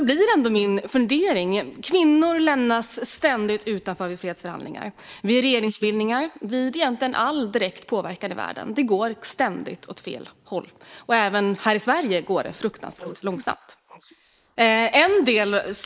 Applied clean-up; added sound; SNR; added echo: neural mask model Resemble Enhance denoiser.